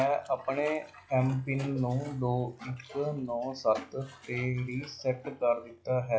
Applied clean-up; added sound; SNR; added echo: classical method log-MMSE.